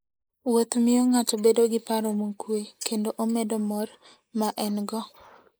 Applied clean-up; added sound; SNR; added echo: neural mask model Resemble Enhance denoiser.